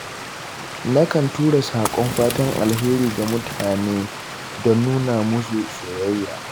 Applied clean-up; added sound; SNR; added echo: none; Fire + Stream; 10 dB; none.